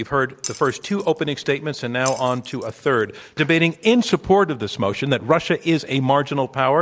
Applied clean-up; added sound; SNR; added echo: none; Glass; 18 dB; none.